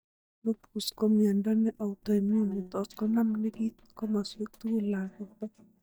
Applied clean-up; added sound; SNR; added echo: neural mask model DeepFilterNet 3.